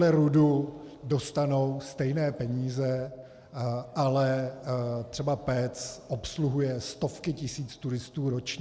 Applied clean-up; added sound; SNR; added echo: none; none; none; none.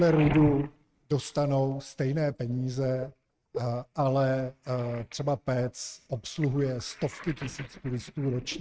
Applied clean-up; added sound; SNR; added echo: neural mask model RNNoise.